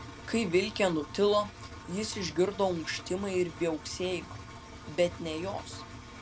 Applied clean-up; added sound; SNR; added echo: none; Engine; 13 dB; none.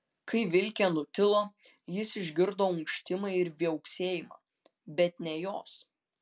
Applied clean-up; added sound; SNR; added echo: none; none; none; none.